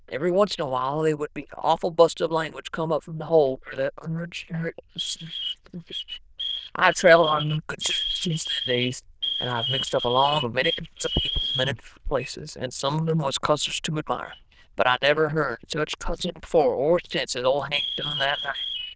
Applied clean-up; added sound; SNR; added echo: neural diffusion model UNIVERSE++.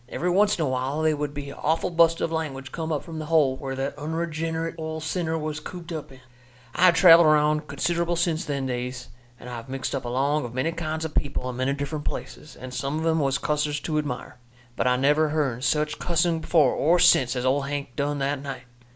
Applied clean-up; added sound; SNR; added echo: none; none; none; none.